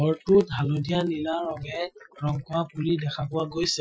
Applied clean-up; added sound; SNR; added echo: classical method Wiener filter.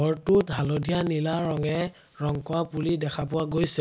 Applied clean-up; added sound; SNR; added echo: none; none; none; none.